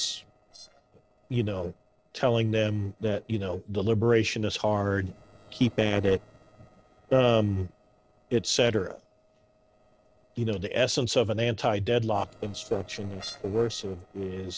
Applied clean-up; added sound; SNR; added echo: neural separator model SepFormer DNS4.